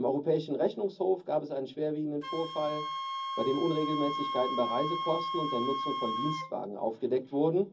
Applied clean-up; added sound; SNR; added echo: none; Wind instrument, woodwind instrument; 6 dB; reverberation time 0.4 s.